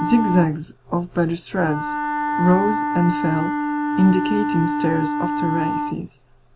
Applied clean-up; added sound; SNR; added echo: none; Wind instrument, woodwind instrument; 2 dB; none.